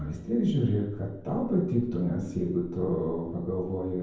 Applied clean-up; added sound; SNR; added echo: none; none; none; reverberation time 0.9 s.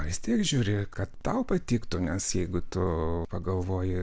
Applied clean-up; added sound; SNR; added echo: none; none; none; none.